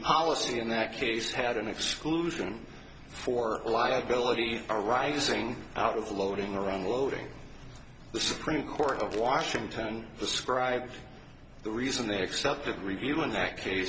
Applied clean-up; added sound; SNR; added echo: none; Crushing; 19 dB; none.